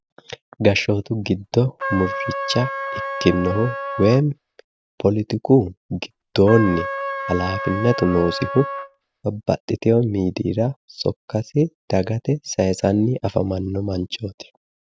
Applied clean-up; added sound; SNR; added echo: none; Trumpet; 7 dB; none.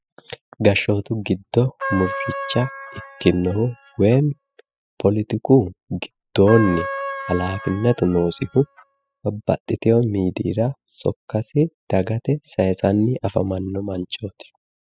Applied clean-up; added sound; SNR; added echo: classical method spectral subtraction.